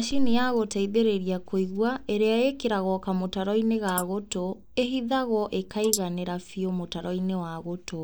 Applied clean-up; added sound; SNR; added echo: neural mask model Resemble Enhance denoiser.